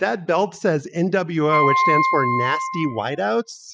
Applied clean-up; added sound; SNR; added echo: classical method spectral subtraction.